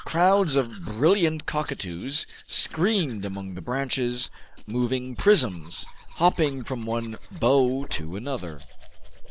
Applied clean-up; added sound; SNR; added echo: none; Domestic sounds, home sounds; 11 dB; none.